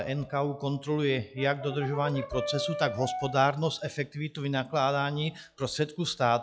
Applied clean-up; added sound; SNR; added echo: classical method log-MMSE.